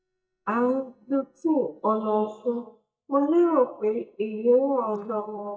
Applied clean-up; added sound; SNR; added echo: neural mask model DeepFilterNet 3.